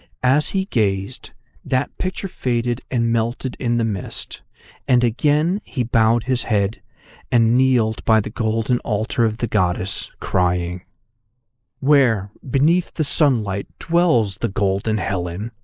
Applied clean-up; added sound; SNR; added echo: neural mask model Resemble Enhance denoiser.